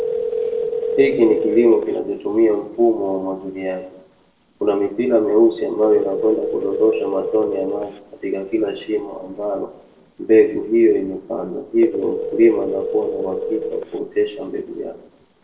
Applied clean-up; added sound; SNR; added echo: neural separator model SepFormer DNS4.